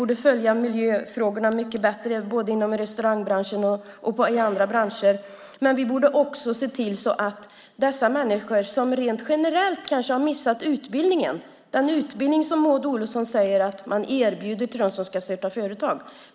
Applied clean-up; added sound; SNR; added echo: none; none; none; none.